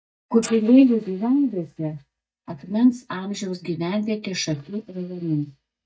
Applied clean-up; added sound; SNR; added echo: neural mask model DeepFilterNet 3.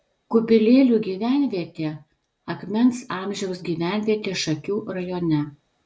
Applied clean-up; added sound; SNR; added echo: none; none; none; none.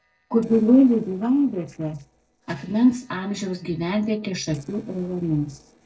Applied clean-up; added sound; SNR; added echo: neural separator model SepFormer DNS4.